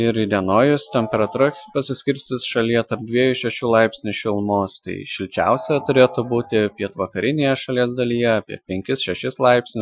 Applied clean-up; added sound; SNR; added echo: classical method Wiener filter.